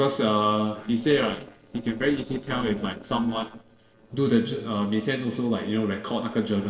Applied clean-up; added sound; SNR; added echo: neural separator model SepFormer DNS4.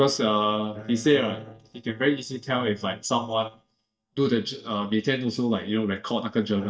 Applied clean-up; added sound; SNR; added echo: neural mask model DeepFilterNet 3.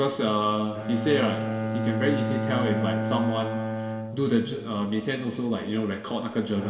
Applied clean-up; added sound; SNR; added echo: none; Bowed string instrument; 4 dB; reverberation time 1.9 s.